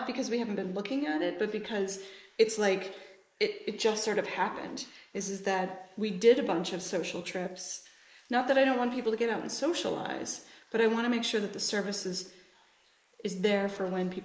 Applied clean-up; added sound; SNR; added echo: neural mask model Resemble Enhance denoiser.